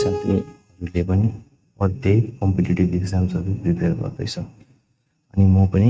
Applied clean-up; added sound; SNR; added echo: neural mask model RNNoise.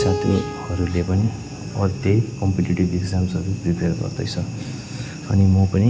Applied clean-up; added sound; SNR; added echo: none; Keyboard (musical); 14 dB; none.